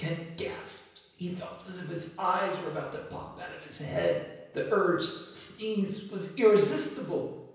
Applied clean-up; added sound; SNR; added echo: none; none; none; reverberation time 0.9 s.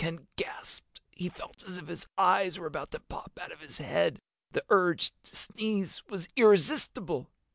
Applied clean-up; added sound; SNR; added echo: none; none; none; none.